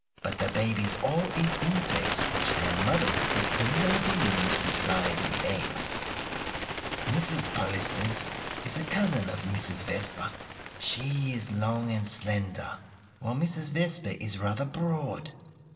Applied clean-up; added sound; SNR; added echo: none; Bird; 3 dB; reverberation time 1.7 s.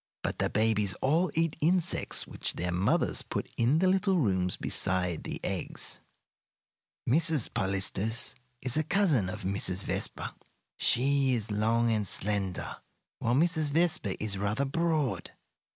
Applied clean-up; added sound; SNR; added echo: none; none; none; none.